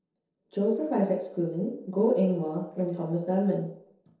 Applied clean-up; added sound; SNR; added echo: neural separator model SepFormer DNS4.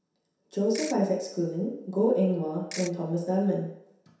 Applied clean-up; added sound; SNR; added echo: none; Ratchet, pawl / Percussion; 12 dB; reverberation time 0.7 s.